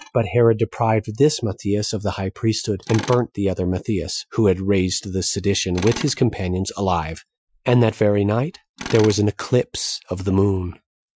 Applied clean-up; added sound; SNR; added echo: classical method Wiener filter.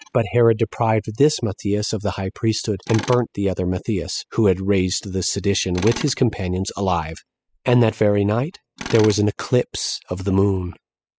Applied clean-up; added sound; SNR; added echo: classical method spectral subtraction.